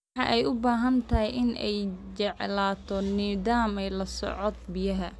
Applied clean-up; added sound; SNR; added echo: none; none; none; none.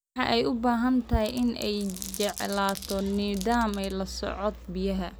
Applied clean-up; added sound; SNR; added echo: none; Glass; 15 dB; none.